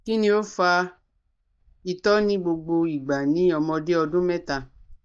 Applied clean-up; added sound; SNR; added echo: neural mask model DeepFilterNet 3.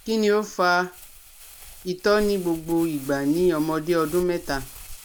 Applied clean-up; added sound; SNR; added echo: none; Crumpling, crinkling; 17 dB; none.